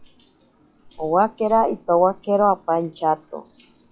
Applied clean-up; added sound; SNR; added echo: classical method log-MMSE.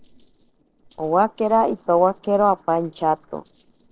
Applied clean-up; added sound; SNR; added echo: neural separator model SepFormer DNS4.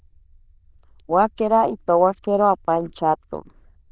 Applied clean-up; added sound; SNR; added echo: neural diffusion model UNIVERSE++.